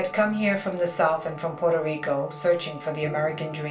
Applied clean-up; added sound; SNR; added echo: none; Wind instrument, woodwind instrument; 20 dB; reverberation time 0.3 s.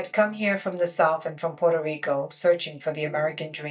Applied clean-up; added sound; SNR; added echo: neural mask model DeepFilterNet 3.